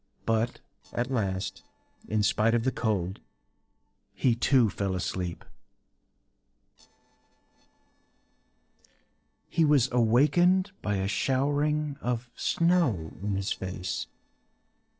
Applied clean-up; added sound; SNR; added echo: neural separator model SepFormer DNS4.